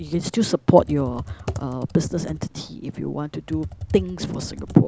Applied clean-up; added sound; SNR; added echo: none; Computer keyboard; 13 dB; none.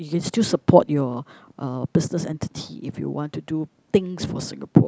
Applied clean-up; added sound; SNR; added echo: none; none; none; none.